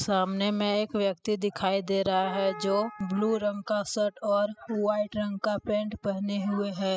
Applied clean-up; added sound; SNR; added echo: classical method spectral subtraction.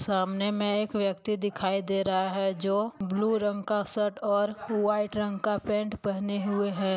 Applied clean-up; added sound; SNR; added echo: none; none; none; none.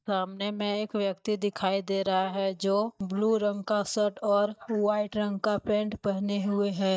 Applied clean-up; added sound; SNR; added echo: neural mask model DeepFilterNet 3.